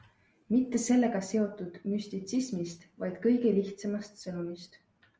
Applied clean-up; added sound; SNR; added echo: none; none; none; none.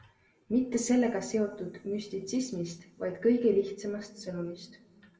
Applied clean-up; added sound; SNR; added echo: none; none; none; reverberation time 1.2 s.